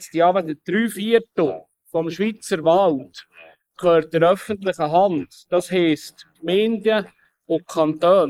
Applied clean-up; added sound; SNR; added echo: neural mask model Resemble Enhance denoiser.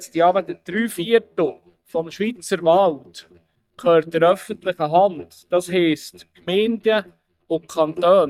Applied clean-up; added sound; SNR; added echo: neural mask model DeepFilterNet 3.